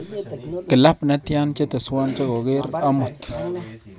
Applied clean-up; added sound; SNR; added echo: none; none; none; none.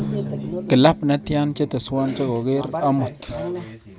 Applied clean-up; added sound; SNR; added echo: none; Drum; 13 dB; none.